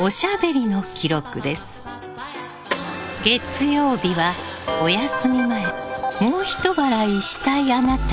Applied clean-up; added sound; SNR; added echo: none; none; none; none.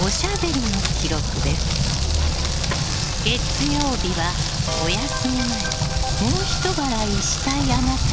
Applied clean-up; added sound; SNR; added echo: none; Rain + Motor vehicle (road); -4 dB; none.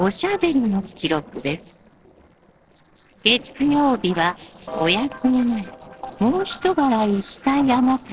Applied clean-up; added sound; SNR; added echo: neural separator model SepFormer DNS4.